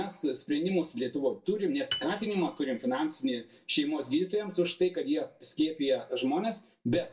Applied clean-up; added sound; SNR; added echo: none; Piano; 12 dB; reverberation time 0.2 s.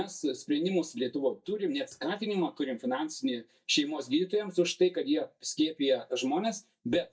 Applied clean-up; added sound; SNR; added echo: neural mask model DeepFilterNet 3.